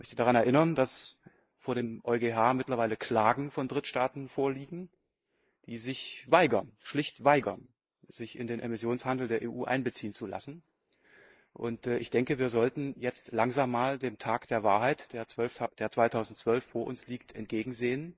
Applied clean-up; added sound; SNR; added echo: neural mask model Resemble Enhance denoiser.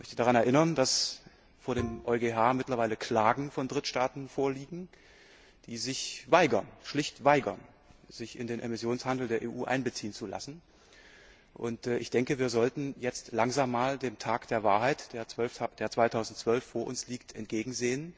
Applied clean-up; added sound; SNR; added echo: none; Bowed string instrument; 13 dB; none.